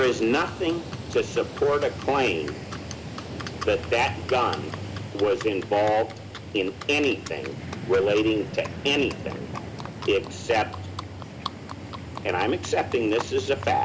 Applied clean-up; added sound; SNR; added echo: none; Livestock, farm animals, working animals; 9 dB; none.